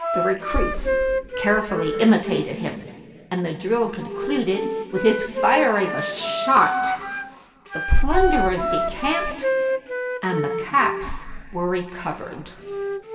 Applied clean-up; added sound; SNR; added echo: none; Wind instrument, woodwind instrument; 4 dB; reverberation time 2.3 s.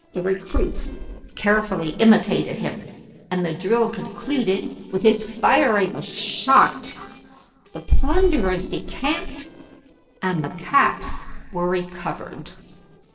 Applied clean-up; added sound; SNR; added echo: neural separator model SepFormer DNS4.